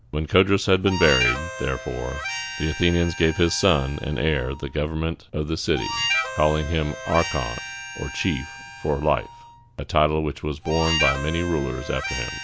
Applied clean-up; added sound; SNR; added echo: none; Harmonica; 8 dB; none.